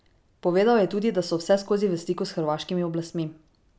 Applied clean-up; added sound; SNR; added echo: none; none; none; none.